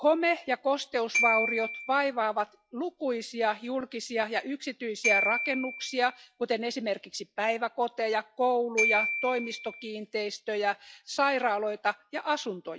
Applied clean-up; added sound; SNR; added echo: classical method log-MMSE.